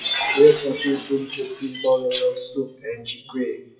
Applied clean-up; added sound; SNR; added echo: classical method WPE with log-MMSE.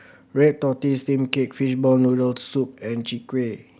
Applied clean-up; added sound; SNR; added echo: none; none; none; none.